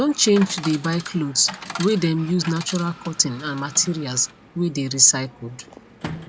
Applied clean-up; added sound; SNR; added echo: none; Coin (dropping) / Chatter; 15 dB; none.